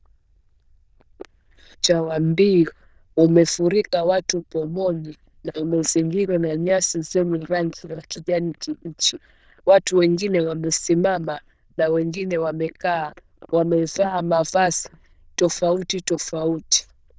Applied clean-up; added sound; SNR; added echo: neural diffusion model UNIVERSE++.